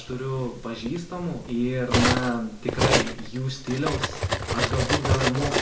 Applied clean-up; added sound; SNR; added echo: none; Cutlery, silverware; -1 dB; reverberation time 0.4 s.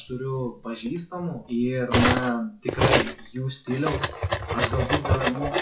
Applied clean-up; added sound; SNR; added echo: classical method WPE with log-MMSE.